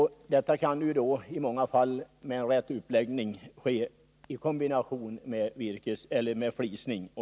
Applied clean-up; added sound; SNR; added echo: none; none; none; none.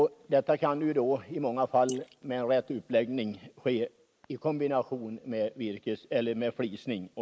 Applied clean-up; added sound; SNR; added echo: neural mask model Resemble Enhance denoiser.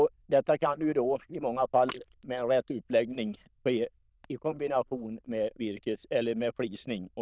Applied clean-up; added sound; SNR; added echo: neural diffusion model UNIVERSE++.